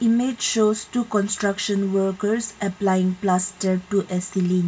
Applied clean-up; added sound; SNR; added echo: none; none; none; reverberation time 0.2 s.